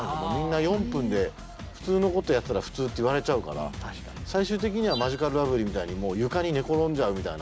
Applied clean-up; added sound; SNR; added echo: none; none; none; none.